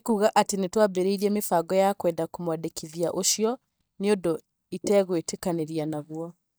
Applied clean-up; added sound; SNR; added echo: neural mask model DeepFilterNet 3.